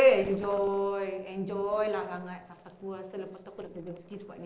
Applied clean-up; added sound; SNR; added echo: neural separator model SepFormer DNS4.